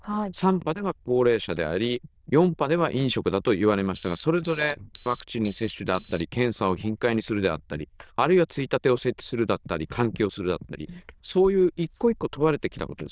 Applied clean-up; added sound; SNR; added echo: neural diffusion model UNIVERSE++.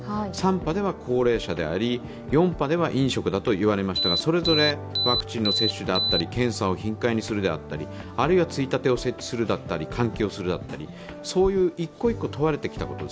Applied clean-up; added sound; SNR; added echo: none; Alarm; 2 dB; none.